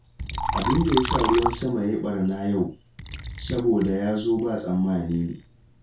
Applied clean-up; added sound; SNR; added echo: none; Liquid; 6 dB; reverberation time 0.2 s.